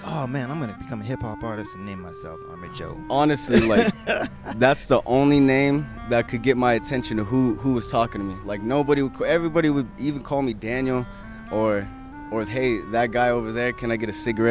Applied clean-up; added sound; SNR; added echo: none; Wind instrument, woodwind instrument; 17 dB; none.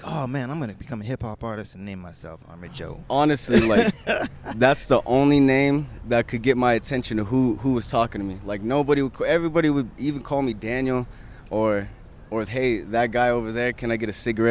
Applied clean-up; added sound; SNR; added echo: none; none; none; none.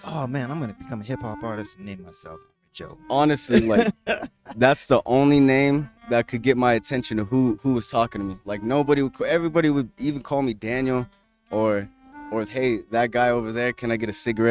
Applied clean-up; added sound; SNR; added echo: neural mask model RNNoise.